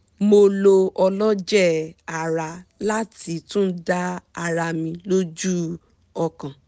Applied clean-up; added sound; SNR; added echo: none; none; none; none.